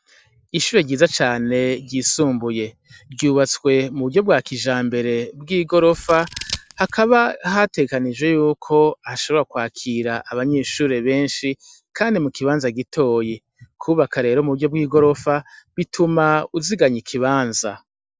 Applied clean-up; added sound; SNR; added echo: neural separator model SepFormer DNS4.